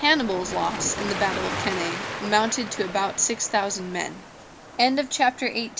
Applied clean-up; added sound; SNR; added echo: none; Waves, surf; 9 dB; none.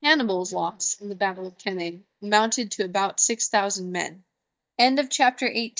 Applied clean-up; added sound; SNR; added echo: neural mask model DeepFilterNet 3.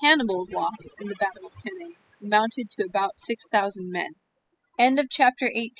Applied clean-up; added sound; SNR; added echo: classical method spectral subtraction.